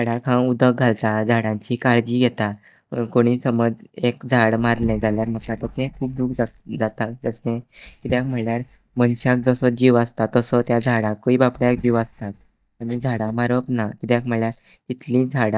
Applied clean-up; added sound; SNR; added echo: neural mask model DeepFilterNet 3.